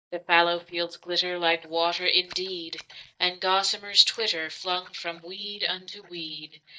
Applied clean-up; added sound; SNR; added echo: neural mask model DeepFilterNet 3.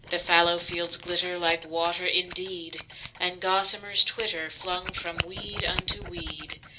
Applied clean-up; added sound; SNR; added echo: none; Scissors; 9 dB; reverberation time 0.2 s.